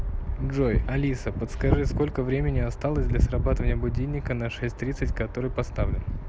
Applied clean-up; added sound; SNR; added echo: none; none; none; none.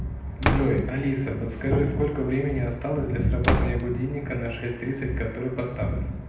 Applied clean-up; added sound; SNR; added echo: none; Slam; 6 dB; reverberation time 0.9 s.